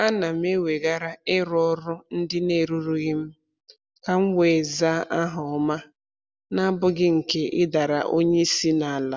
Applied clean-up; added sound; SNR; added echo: none; none; none; none.